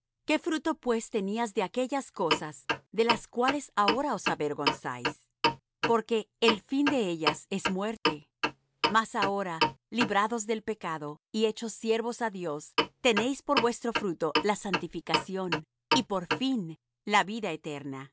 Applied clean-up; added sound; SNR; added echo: none; Clock; 2 dB; none.